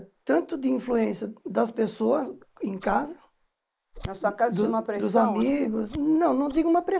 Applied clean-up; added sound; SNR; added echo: neural mask model Resemble Enhance denoiser.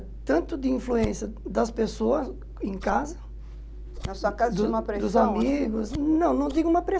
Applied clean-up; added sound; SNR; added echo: none; Scissors; 12 dB; none.